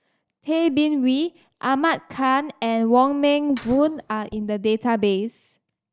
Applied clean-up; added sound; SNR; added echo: neural mask model DeepFilterNet 3.